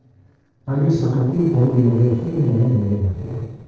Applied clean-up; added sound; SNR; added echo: neural separator model SepFormer DNS4.